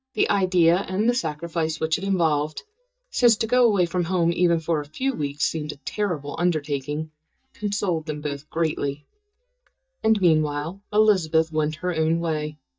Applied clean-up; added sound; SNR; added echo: neural mask model DeepFilterNet 3.